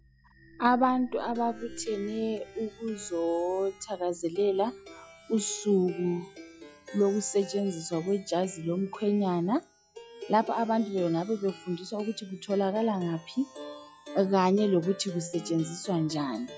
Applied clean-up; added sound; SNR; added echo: classical method log-MMSE.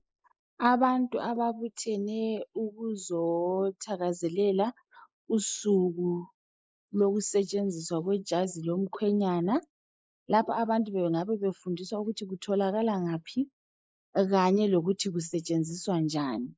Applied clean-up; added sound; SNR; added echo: neural mask model Resemble Enhance denoiser.